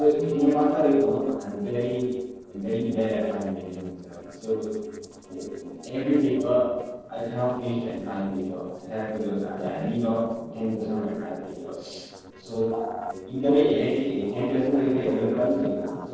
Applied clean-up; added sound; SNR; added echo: neural separator model SepFormer DNS4.